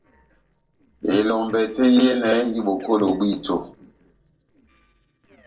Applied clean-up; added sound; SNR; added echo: neural separator model SepFormer DNS4.